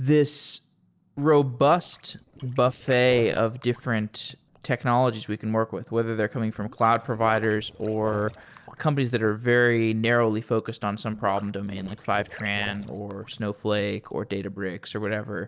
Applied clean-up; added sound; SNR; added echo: neural separator model SepFormer DNS4.